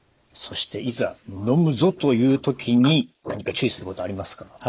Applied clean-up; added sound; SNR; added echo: neural mask model Resemble Enhance denoiser.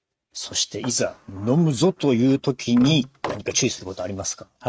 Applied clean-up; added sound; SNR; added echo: neural mask model RNNoise.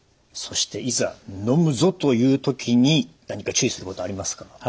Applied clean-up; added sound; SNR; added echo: none; none; none; none.